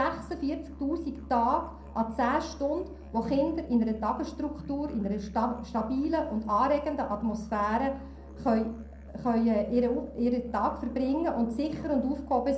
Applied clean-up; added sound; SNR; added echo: none; Musical instrument; 16 dB; reverberation time 0.5 s.